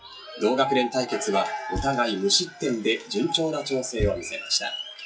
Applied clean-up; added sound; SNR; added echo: classical method WPE with log-MMSE.